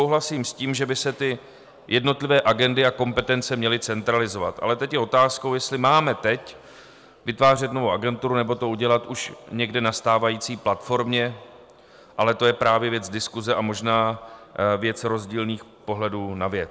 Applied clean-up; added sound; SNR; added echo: none; none; none; none.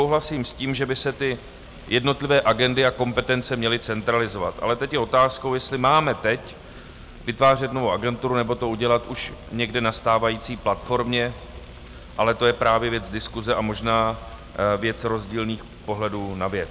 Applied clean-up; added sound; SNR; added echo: none; Frying (food); 17 dB; none.